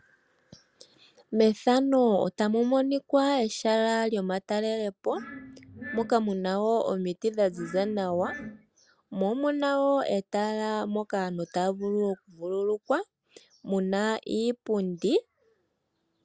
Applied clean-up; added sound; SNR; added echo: none; Glass; 14 dB; none.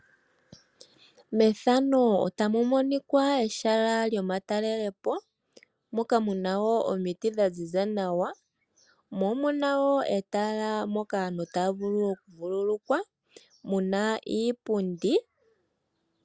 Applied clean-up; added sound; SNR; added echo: none; none; none; none.